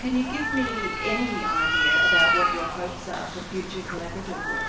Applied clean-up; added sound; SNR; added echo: none; Cat; -4 dB; reverberation time 0.3 s.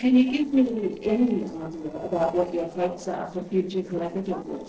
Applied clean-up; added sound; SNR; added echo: neural separator model SepFormer DNS4.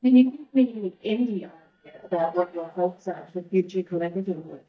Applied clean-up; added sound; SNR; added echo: neural mask model DeepFilterNet 3.